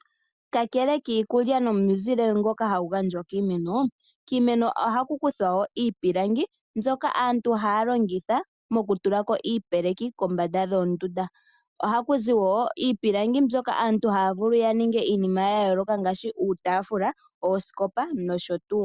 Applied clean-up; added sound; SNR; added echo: none; none; none; none.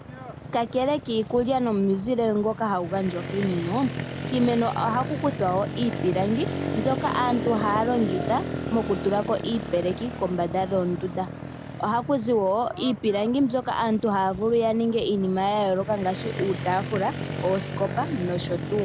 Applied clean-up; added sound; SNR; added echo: none; Motorcycle; 7 dB; none.